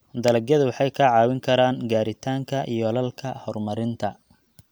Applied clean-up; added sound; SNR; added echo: none; none; none; none.